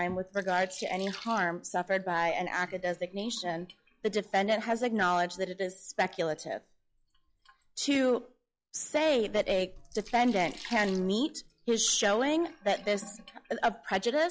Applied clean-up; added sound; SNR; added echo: classical method log-MMSE.